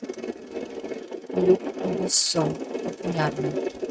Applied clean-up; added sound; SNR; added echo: neural mask model RNNoise.